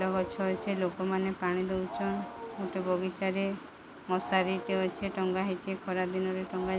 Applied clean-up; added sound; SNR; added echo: none; Wild animals; 12 dB; none.